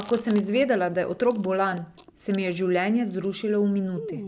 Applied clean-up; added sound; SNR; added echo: none; Chewing, mastication; 18 dB; none.